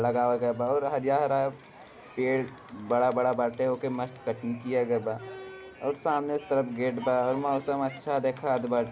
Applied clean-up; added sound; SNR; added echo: none; Crowd; 19 dB; none.